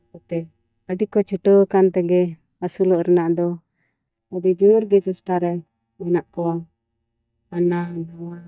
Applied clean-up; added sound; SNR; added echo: neural mask model DeepFilterNet 3.